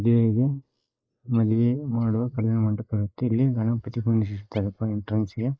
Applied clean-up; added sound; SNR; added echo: neural mask model Resemble Enhance denoiser.